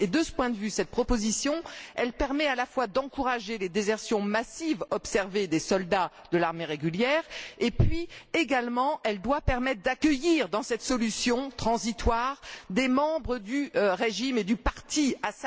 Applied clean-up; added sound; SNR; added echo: none; none; none; none.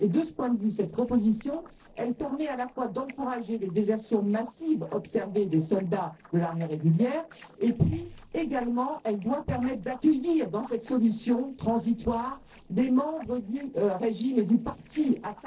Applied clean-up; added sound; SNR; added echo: neural separator model SepFormer DNS4.